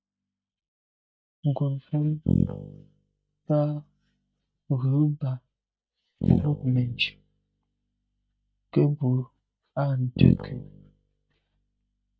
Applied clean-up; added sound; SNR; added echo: neural mask model DeepFilterNet 3.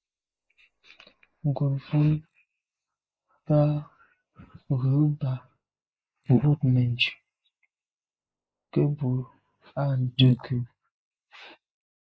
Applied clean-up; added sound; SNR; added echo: neural mask model Resemble Enhance denoiser.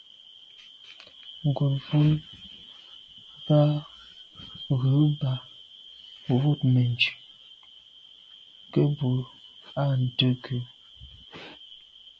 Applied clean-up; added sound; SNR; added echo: none; none; none; none.